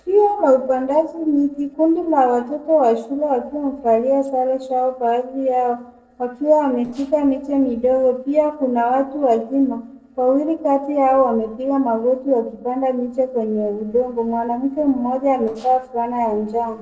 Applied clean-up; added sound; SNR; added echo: neural separator model SepFormer DNS4.